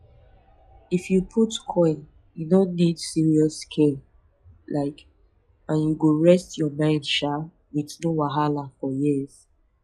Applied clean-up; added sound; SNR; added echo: classical method log-MMSE.